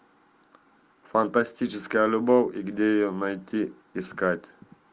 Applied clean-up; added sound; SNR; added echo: none; none; none; none.